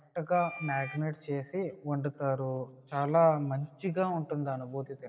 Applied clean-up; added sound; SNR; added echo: none; Wind instrument, woodwind instrument; 14 dB; reverberation time 1.8 s.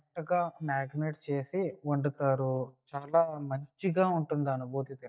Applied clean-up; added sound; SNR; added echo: neural mask model DeepFilterNet 3.